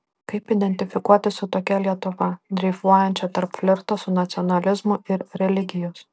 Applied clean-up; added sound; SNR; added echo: none; none; none; none.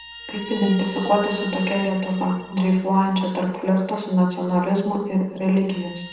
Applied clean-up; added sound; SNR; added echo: none; Guitar; 17 dB; reverberation time 0.7 s.